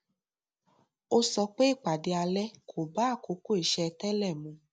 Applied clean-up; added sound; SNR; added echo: none; none; none; none.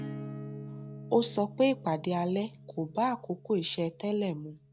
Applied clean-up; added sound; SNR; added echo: none; Acoustic guitar / Strum; 14 dB; none.